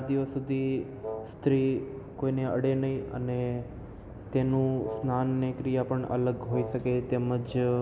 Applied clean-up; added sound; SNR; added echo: none; Wind instrument, woodwind instrument; 10 dB; none.